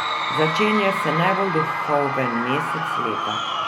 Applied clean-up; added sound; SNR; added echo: none; Crowd / Cheering; 0 dB; none.